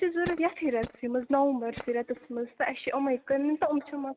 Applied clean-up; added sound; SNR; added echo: neural mask model RNNoise.